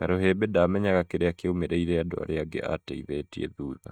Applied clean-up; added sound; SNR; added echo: neural mask model DeepFilterNet 3.